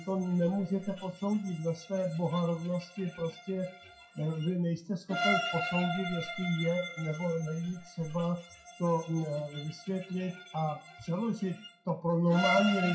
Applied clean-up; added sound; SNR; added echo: classical method WPE with log-MMSE.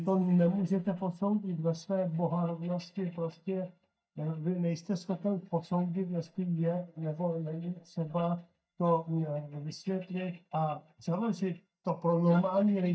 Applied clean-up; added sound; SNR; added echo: neural mask model DeepFilterNet 3.